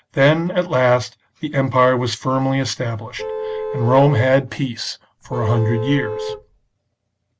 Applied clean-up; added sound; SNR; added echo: none; Vehicle horn, car horn, honking; 7 dB; none.